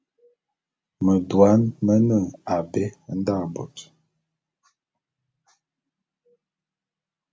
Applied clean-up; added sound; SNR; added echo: none; none; none; none.